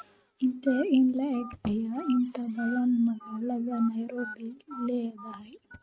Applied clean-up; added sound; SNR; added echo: neural mask model RNNoise.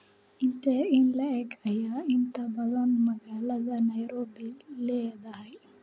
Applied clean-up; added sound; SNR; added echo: none; none; none; none.